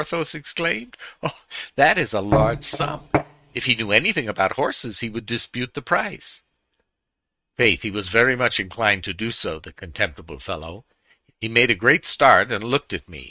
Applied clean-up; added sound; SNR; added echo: neural mask model RNNoise.